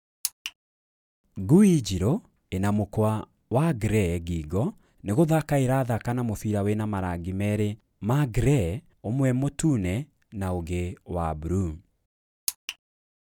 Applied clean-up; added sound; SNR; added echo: none; none; none; none.